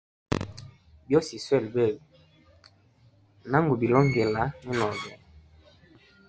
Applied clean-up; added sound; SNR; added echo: none; Door; 11 dB; none.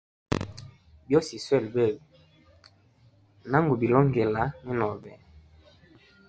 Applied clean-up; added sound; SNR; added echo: none; none; none; none.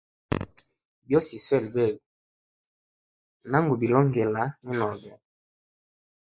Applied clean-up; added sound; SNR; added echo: neural mask model Resemble Enhance denoiser.